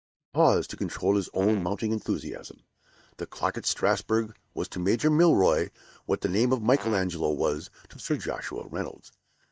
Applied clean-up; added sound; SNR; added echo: neural mask model DeepFilterNet 3.